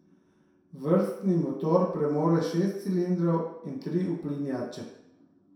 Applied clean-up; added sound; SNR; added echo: none; none; none; reverberation time 0.7 s.